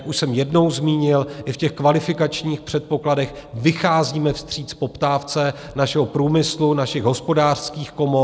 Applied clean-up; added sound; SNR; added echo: none; none; none; none.